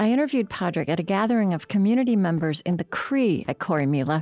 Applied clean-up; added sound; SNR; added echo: neural separator model SepFormer DNS4.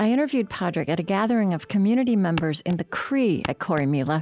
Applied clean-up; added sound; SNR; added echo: none; Walk, footsteps; 13 dB; none.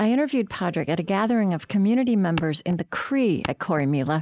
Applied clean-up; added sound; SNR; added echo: neural mask model Resemble Enhance denoiser.